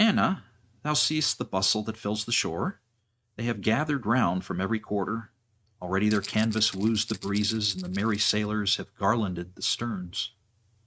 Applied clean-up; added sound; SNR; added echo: neural mask model RNNoise.